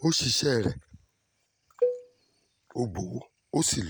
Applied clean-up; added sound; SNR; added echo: none; Cowbell; 4 dB; none.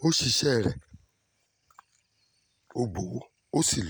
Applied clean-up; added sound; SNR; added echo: none; none; none; none.